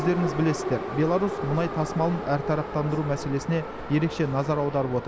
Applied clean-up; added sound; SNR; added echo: none; Subway, metro, underground; 7 dB; none.